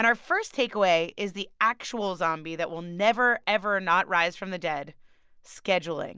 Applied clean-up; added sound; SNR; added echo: none; none; none; none.